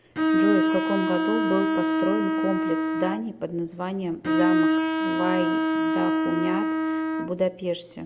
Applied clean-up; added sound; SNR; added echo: none; Bowed string instrument; -5 dB; none.